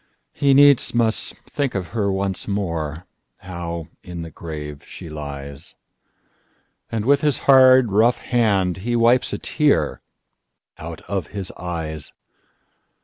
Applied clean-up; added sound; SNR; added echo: none; none; none; none.